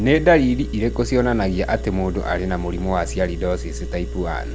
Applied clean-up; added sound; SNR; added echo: none; Engine; 7 dB; none.